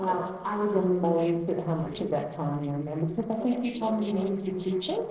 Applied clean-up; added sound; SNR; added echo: neural separator model SepFormer DNS4.